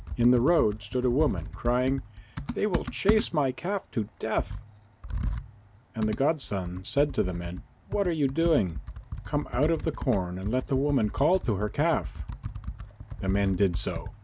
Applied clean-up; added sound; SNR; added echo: none; Computer keyboard; 7 dB; none.